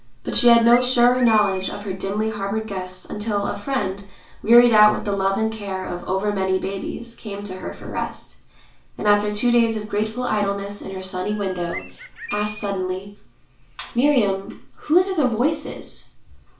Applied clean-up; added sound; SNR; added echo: none; Bird; 14 dB; reverberation time 0.4 s.